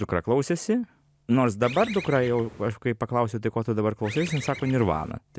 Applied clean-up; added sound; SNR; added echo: none; Bird; 14 dB; none.